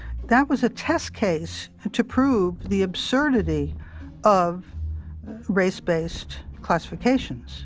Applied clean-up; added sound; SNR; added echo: none; Wind; 19 dB; none.